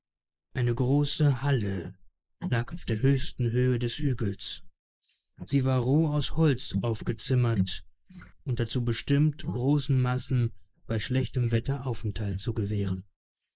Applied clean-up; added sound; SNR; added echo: neural mask model Resemble Enhance denoiser.